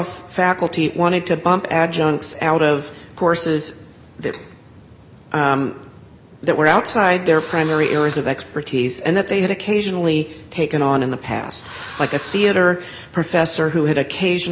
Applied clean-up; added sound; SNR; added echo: none; Engine / Drill; 13 dB; none.